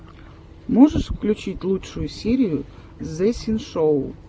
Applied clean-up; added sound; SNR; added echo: none; none; none; none.